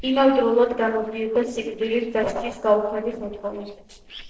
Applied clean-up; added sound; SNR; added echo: neural separator model SepFormer DNS4.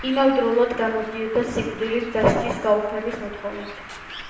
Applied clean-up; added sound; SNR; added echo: none; Bird; 15 dB; reverberation time 0.9 s.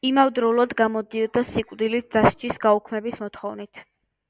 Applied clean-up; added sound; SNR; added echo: none; none; none; none.